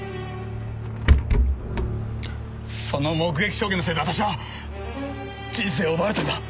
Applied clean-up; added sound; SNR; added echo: none; Rattle / Breathing; -2 dB; none.